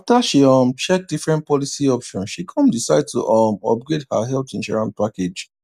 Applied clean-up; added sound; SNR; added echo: none; none; none; none.